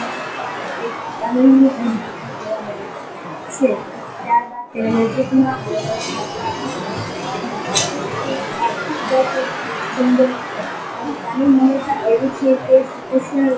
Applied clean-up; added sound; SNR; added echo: classical method WPE with log-MMSE.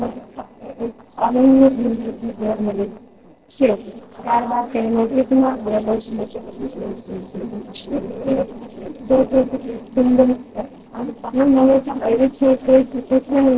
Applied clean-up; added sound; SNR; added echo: neural separator model SepFormer DNS4.